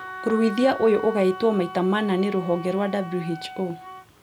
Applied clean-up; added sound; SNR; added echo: none; Wind instrument, woodwind instrument; 14 dB; none.